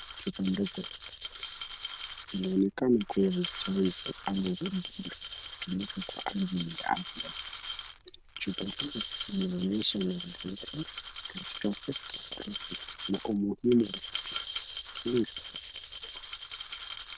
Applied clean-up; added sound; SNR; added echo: neural diffusion model UNIVERSE++.